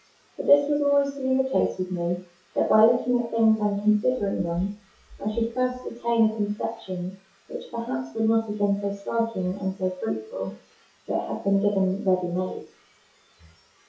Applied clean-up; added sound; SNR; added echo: classical method WPE with log-MMSE.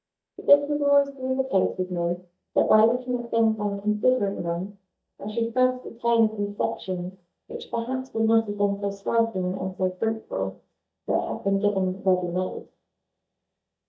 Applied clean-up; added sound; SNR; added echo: neural mask model DeepFilterNet 3.